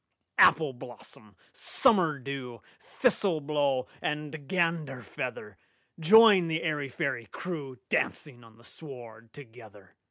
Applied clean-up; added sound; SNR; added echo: none; none; none; none.